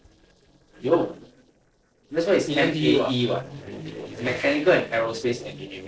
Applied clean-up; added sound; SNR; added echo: neural separator model SepFormer DNS4.